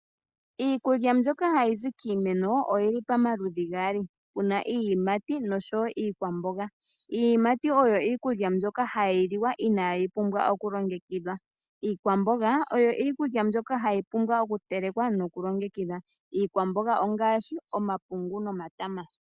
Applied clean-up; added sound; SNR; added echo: none; none; none; none.